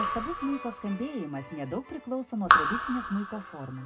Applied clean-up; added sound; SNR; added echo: none; Raindrop / Drip; -2 dB; reverberation time 0.2 s.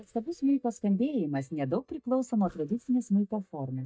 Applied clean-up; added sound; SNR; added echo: neural mask model DeepFilterNet 3.